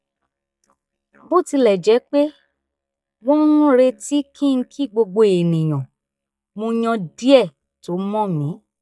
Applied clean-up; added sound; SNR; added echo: neural mask model DeepFilterNet 3.